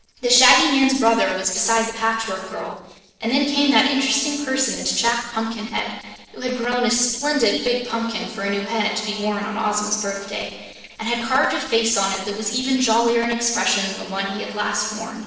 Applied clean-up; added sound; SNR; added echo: neural separator model SepFormer DNS4.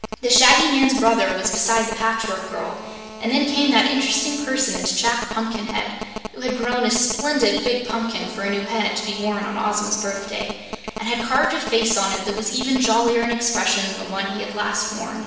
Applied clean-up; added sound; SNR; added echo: none; Telephone; 13 dB; reverberation time 1.0 s.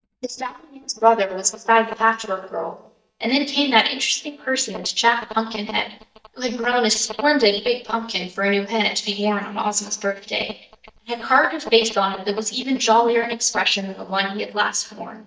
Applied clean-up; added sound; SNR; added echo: neural mask model DeepFilterNet 3.